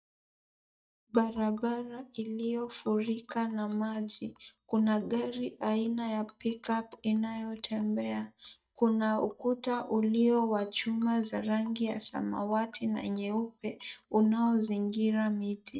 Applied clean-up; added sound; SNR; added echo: neural mask model DeepFilterNet 3.